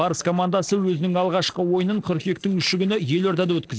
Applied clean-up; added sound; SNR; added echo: neural separator model SepFormer DNS4.